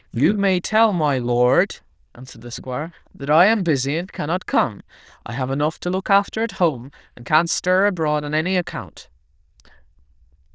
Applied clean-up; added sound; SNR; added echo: neural diffusion model UNIVERSE++.